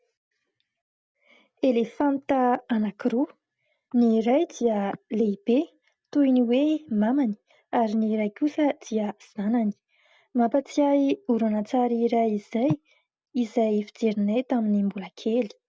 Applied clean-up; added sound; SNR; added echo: none; none; none; none.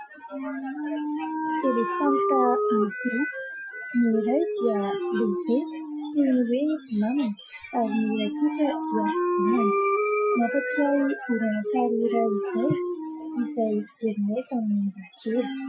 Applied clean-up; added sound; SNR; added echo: classical method Wiener filter.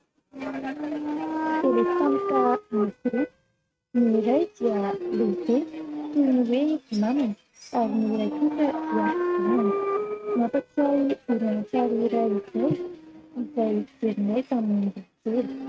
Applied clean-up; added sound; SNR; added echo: neural mask model RNNoise.